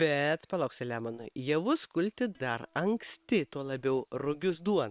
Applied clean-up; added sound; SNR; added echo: neural separator model SepFormer WHAM!.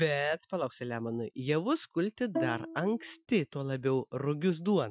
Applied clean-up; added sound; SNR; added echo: classical method Wiener filter.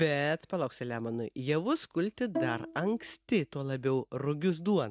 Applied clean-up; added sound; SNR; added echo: neural mask model DeepFilterNet 3.